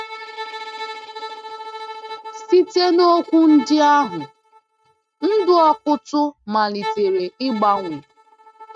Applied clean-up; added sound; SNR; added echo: neural mask model RNNoise.